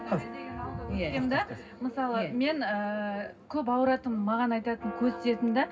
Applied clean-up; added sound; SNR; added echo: none; Church bell; 14 dB; reverberation time 0.4 s.